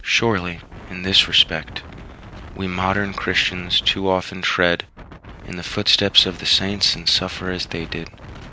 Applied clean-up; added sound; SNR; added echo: none; Wind; 17 dB; none.